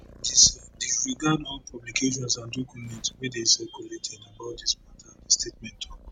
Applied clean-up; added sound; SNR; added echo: none; Purr; 20 dB; none.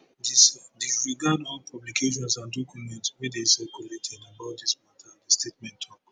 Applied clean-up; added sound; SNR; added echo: none; none; none; none.